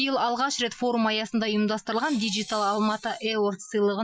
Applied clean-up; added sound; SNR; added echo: classical method Wiener filter.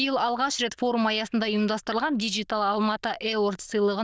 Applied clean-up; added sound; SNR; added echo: neural diffusion model UNIVERSE++.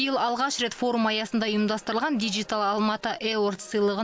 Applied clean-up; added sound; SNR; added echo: none; none; none; none.